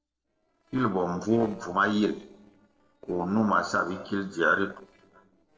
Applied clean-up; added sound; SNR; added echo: neural separator model SepFormer DNS4.